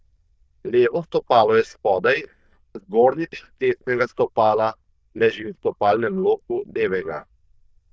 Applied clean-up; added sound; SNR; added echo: neural diffusion model UNIVERSE++.